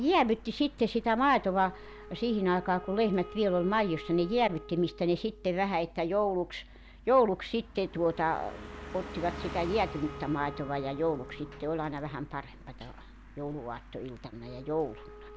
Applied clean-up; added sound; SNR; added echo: none; Wind instrument, woodwind instrument + Car passing by; 16 dB; none.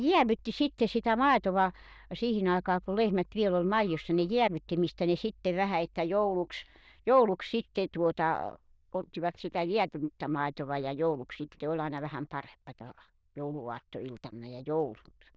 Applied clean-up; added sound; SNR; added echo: neural diffusion model UNIVERSE++.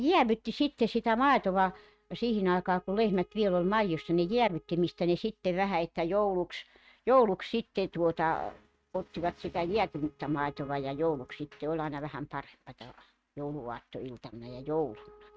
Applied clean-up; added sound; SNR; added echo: neural mask model RNNoise.